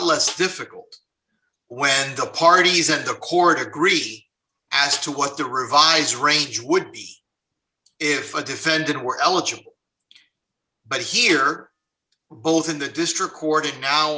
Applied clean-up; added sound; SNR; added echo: none; Snare drum; 17 dB; none.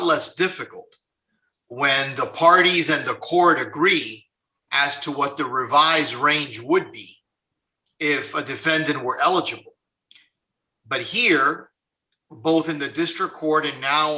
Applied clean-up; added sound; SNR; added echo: none; none; none; none.